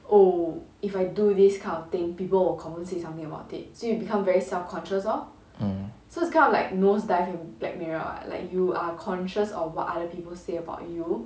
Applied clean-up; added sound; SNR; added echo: none; none; none; none.